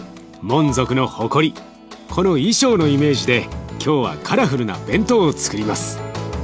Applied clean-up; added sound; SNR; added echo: none; none; none; none.